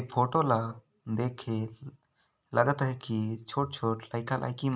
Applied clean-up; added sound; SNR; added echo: none; none; none; none.